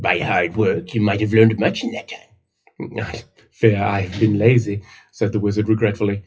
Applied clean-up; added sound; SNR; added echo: classical method WPE with log-MMSE.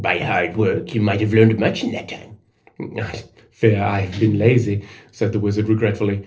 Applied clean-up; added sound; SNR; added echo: neural separator model SepFormer DNS4.